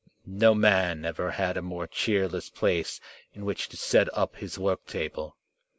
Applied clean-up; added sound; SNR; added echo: none; none; none; none.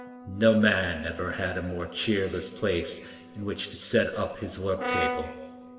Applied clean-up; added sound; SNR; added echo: none; Brass instrument; 10 dB; reverberation time 1.8 s.